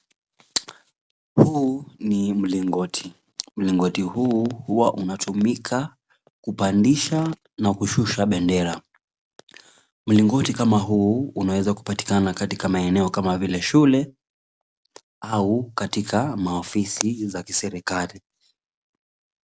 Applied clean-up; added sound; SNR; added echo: none; none; none; none.